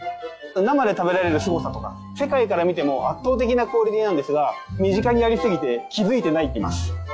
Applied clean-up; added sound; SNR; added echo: classical method log-MMSE.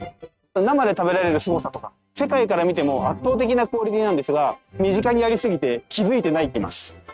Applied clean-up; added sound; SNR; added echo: neural mask model RNNoise.